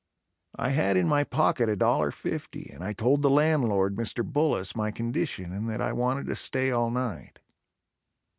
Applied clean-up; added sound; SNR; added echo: none; none; none; none.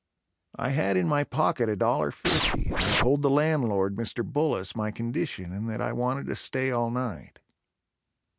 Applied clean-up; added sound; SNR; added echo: none; Scratching (performance technique); -2 dB; none.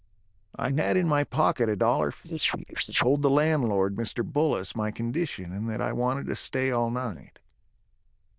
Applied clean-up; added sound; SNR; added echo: neural diffusion model UNIVERSE++.